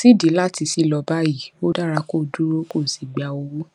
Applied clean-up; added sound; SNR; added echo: none; none; none; none.